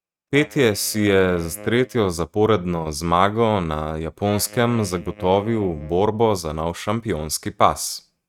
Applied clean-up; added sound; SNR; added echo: neural mask model RNNoise.